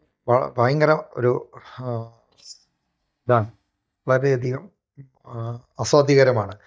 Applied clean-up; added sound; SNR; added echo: neural mask model DeepFilterNet 3.